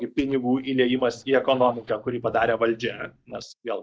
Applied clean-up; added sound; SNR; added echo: neural mask model DeepFilterNet 3.